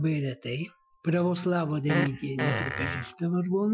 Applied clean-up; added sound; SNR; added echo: classical method Wiener filter.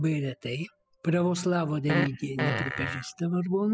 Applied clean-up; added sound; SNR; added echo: classical method spectral subtraction.